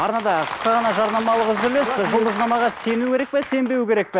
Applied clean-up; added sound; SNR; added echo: none; none; none; none.